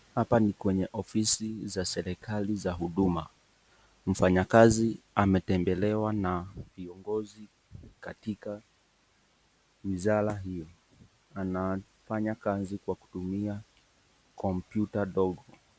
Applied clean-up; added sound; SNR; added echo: none; none; none; none.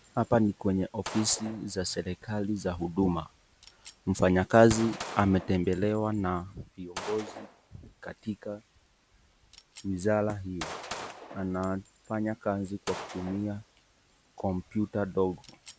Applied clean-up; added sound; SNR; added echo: none; Gunshot, gunfire; 16 dB; none.